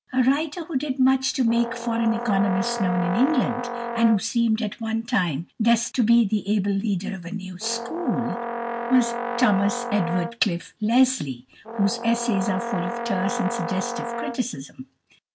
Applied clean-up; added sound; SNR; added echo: none; Brass instrument; 6 dB; none.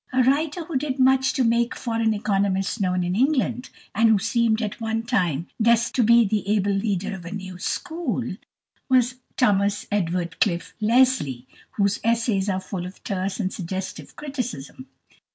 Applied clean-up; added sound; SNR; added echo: none; none; none; none.